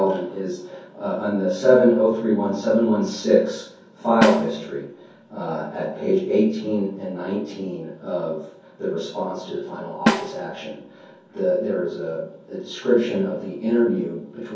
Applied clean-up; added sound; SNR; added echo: none; Snare drum; 4 dB; reverberation time 0.6 s.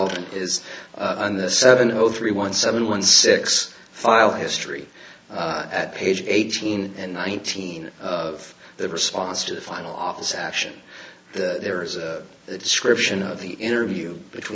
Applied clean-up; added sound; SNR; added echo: none; none; none; none.